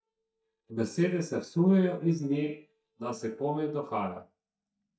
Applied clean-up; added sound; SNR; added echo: neural mask model DeepFilterNet 3.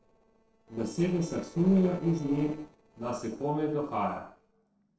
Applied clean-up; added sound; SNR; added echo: neural separator model SepFormer DNS4.